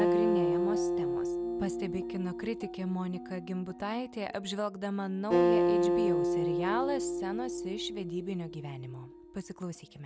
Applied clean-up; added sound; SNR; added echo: none; Acoustic guitar; -5 dB; none.